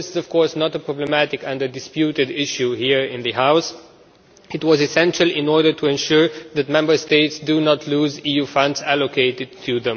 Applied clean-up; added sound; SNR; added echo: none; none; none; none.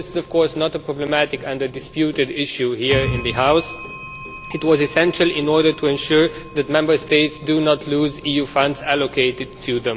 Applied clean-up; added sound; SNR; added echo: none; Clock; 11 dB; none.